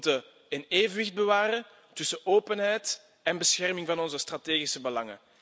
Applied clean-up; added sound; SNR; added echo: none; none; none; none.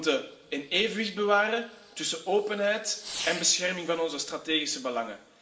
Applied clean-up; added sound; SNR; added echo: none; Fireworks; 16 dB; reverberation time 1.7 s.